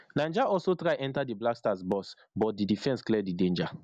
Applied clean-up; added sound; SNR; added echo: none; none; none; none.